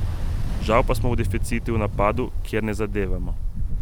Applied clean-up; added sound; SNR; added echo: none; Ocean; -2 dB; none.